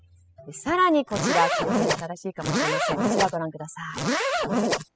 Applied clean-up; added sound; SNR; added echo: classical method spectral subtraction.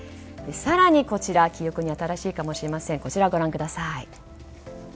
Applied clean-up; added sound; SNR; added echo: none; none; none; none.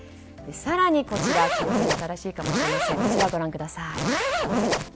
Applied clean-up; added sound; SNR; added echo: none; Zipper (clothing); -3 dB; none.